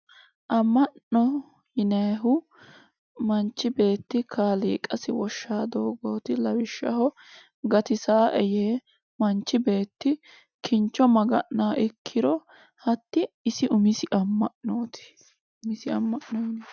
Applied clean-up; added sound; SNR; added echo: none; none; none; none.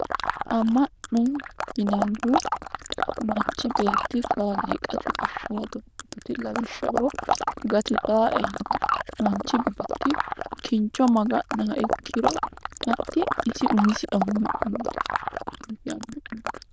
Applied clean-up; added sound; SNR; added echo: neural diffusion model UNIVERSE++.